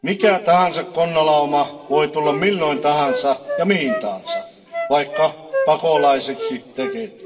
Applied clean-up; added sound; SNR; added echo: none; Wind instrument, woodwind instrument; 9 dB; reverberation time 2.3 s.